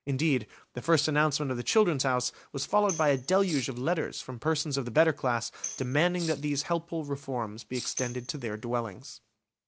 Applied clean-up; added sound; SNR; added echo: none; Rattle (instrument) + Tambourine; 14 dB; none.